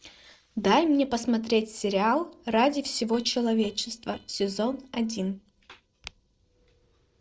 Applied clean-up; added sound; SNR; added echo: neural separator model SepFormer DNS4.